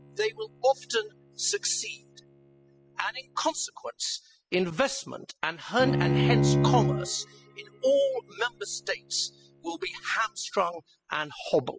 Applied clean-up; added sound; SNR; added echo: classical method spectral subtraction.